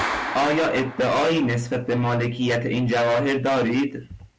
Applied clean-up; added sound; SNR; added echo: none; Clapping; 13 dB; none.